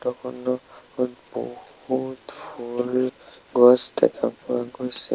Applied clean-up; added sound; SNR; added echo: none; none; none; none.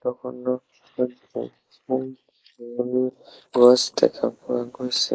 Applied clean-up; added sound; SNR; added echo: neural mask model Resemble Enhance denoiser.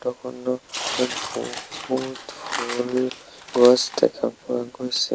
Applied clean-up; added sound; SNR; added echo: none; Tearing; 9 dB; none.